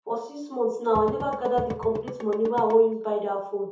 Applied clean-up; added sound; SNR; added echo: none; Drum / Drum kit; 12 dB; reverberation time 0.6 s.